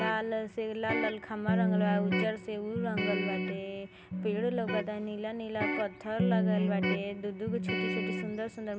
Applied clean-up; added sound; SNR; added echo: none; Electric guitar; -2 dB; none.